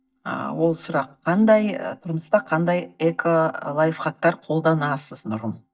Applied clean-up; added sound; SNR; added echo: neural mask model DeepFilterNet 3.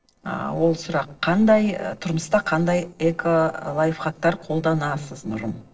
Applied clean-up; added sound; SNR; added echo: neural separator model SepFormer DNS4.